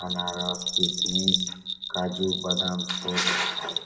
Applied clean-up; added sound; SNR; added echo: none; Bell; -1 dB; reverberation time 0.8 s.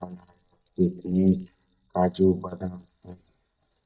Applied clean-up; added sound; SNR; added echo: neural mask model DeepFilterNet 3.